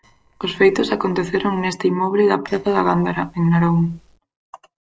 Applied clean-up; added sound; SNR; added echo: neural separator model SepFormer DNS4.